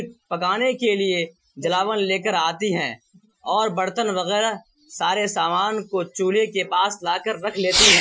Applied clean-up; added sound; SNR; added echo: classical method Wiener filter.